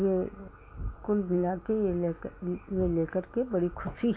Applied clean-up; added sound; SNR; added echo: none; none; none; none.